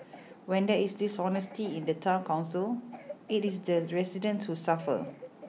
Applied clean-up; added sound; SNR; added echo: none; Cough; 19 dB; none.